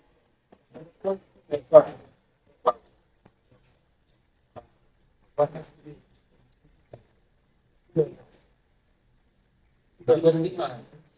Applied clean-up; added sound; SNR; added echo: neural mask model DeepFilterNet 3.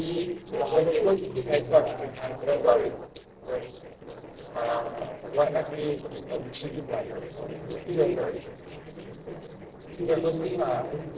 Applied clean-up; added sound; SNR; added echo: neural separator model SepFormer DNS4.